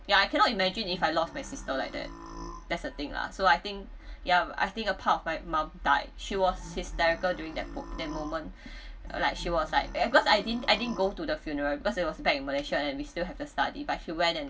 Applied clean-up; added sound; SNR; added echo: none; Burping, eructation; 16 dB; reverberation time 0.1 s.